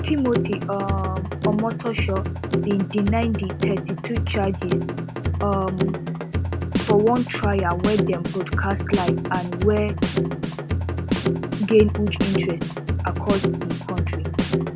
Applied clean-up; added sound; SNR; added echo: none; Drum kit; -1 dB; none.